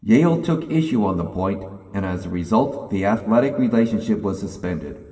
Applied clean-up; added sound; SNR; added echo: none; none; none; reverberation time 1.8 s.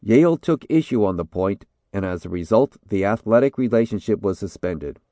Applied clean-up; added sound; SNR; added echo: none; none; none; none.